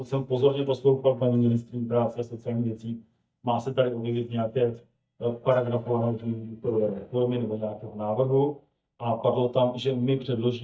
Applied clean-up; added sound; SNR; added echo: neural mask model DeepFilterNet 3.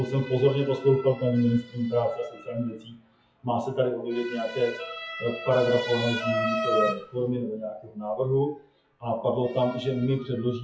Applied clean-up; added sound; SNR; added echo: classical method WPE with log-MMSE.